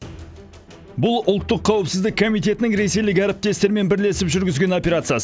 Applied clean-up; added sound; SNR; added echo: none; none; none; none.